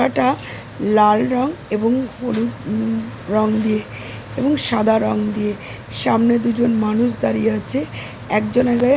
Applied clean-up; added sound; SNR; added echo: none; none; none; none.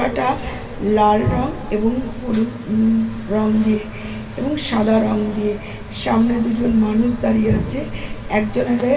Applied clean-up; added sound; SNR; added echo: none; Thump, thud; 11 dB; reverberation time 2.3 s.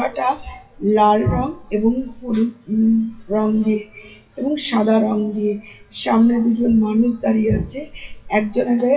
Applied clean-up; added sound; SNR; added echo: classical method WPE with log-MMSE.